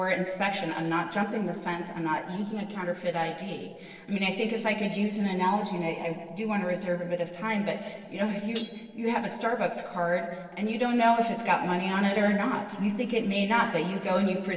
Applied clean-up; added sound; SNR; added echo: neural separator model SepFormer DNS4.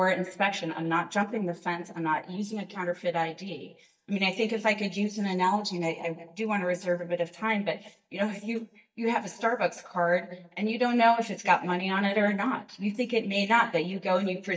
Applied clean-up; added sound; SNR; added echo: neural mask model DeepFilterNet 3.